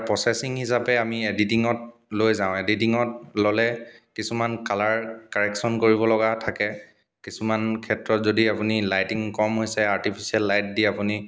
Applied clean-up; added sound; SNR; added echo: none; none; none; none.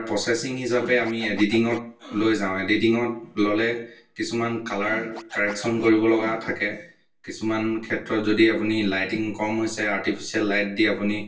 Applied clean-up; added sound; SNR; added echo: none; Scratching (performance technique); 18 dB; reverberation time 0.2 s.